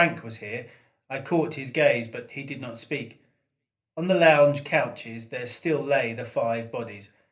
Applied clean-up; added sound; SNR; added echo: none; none; none; reverberation time 0.3 s.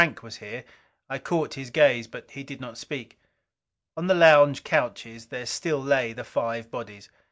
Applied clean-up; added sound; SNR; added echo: none; none; none; none.